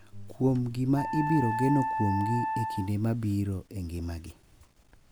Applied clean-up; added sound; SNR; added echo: none; Wind instrument, woodwind instrument; 5 dB; none.